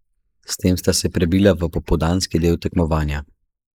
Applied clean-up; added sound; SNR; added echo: neural mask model Resemble Enhance denoiser.